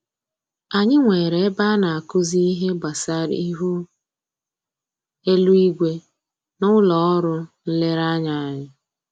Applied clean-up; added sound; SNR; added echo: none; none; none; none.